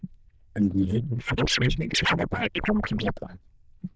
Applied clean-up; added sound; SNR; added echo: neural diffusion model UNIVERSE++.